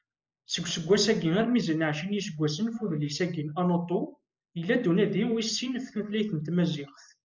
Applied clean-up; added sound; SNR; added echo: neural mask model Resemble Enhance denoiser.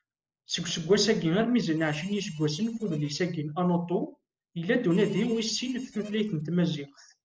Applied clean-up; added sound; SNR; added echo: neural separator model SepFormer DNS4.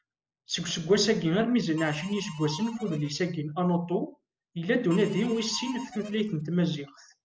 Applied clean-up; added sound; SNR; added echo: none; Harmonica; 16 dB; none.